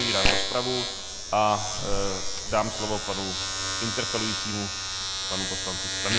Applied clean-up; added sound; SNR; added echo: none; Domestic sounds, home sounds; -2 dB; none.